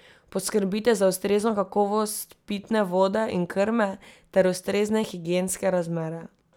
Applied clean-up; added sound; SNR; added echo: none; none; none; none.